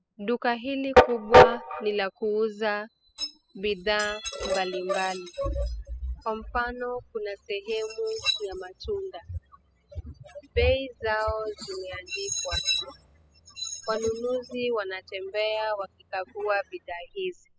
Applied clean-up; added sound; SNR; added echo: classical method spectral subtraction.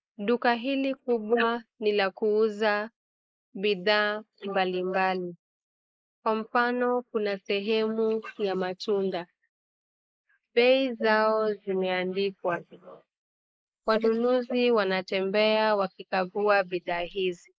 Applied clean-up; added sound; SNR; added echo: neural mask model Resemble Enhance denoiser.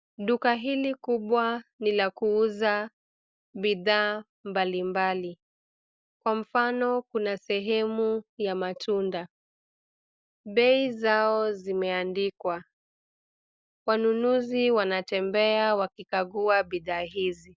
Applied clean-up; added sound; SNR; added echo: none; none; none; none.